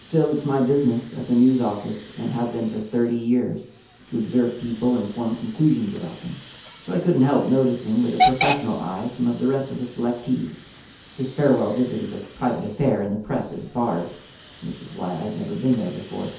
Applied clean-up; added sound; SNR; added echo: none; Hiss / Alarm / Train; 11 dB; reverberation time 0.5 s.